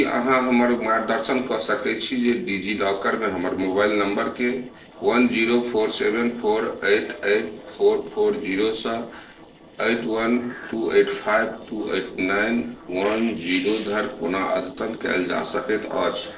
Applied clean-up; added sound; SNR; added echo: neural separator model SepFormer DNS4.